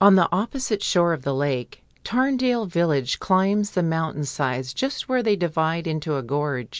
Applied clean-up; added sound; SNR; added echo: none; none; none; none.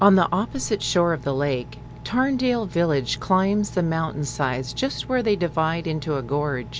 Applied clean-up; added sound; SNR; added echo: none; Engine; 15 dB; none.